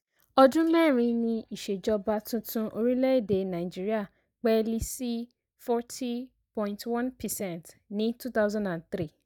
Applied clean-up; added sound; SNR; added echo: neural mask model DeepFilterNet 3.